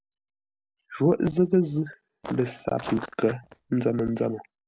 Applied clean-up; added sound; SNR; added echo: none; Walk, footsteps; 14 dB; none.